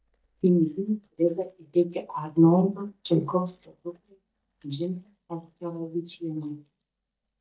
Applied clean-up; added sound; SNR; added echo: neural mask model DeepFilterNet 3.